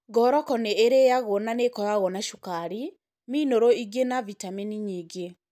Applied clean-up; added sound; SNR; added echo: none; none; none; none.